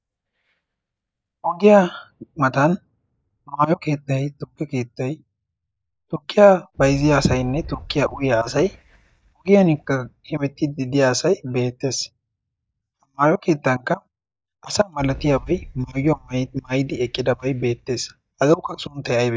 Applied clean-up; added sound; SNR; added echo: neural mask model DeepFilterNet 3.